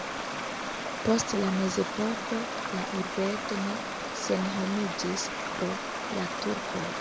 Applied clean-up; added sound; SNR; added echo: none; Stream; 2 dB; none.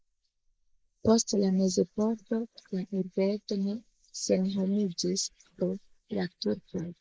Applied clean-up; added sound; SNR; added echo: neural mask model Resemble Enhance denoiser.